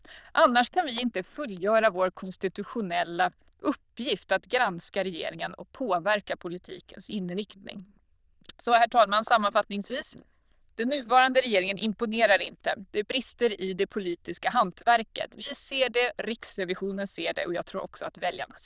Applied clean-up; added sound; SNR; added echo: neural diffusion model UNIVERSE++.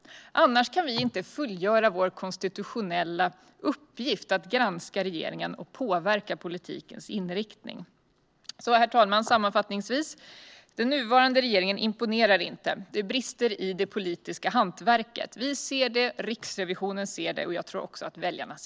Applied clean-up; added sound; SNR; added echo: none; none; none; none.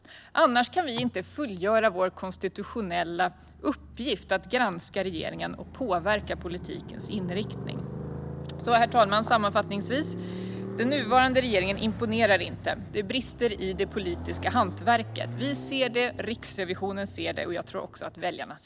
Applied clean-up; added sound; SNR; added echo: none; Motorcycle; 12 dB; none.